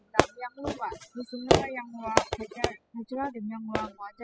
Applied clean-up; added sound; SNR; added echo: classical method spectral subtraction.